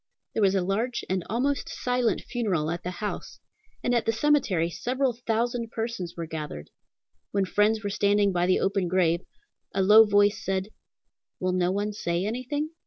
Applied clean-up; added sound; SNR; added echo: none; none; none; none.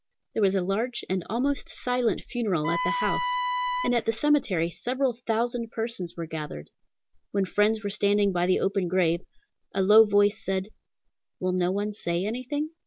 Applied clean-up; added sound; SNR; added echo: none; Wind instrument, woodwind instrument; 2 dB; none.